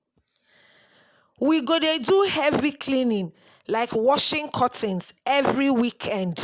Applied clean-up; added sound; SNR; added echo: none; none; none; none.